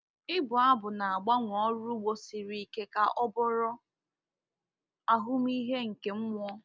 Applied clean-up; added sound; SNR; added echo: none; none; none; none.